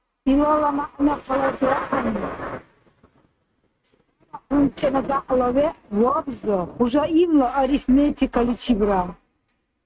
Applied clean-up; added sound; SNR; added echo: neural mask model RNNoise.